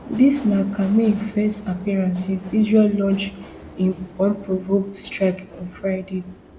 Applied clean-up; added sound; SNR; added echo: none; Subway, metro, underground; 19 dB; none.